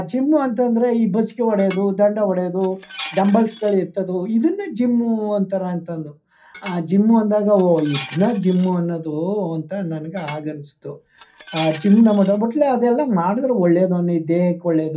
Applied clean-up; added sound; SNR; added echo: none; Dishes, pots, and pans; 17 dB; reverberation time 0.3 s.